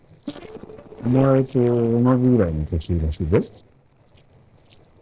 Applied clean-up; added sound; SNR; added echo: neural separator model SepFormer DNS4.